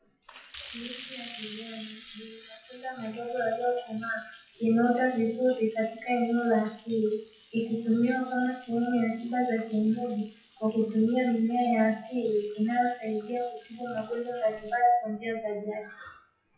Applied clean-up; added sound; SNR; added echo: classical method WPE with log-MMSE.